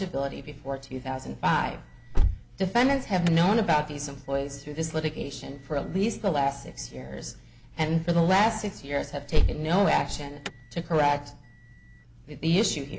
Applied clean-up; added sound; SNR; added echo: none; Alarm; 5 dB; none.